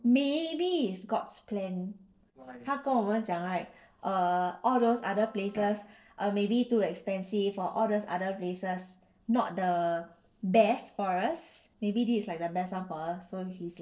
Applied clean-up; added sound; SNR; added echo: neural separator model SepFormer DNS4.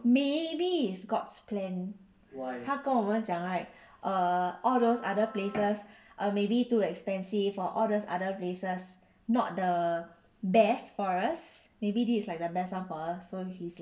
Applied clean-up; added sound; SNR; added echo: none; Wind instrument, woodwind instrument; 20 dB; none.